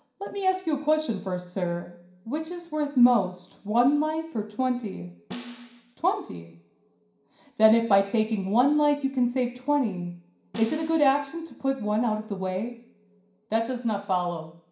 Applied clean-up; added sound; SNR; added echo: none; Snare drum; 16 dB; reverberation time 0.5 s.